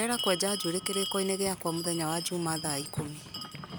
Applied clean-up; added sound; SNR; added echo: none; Bell; 8 dB; none.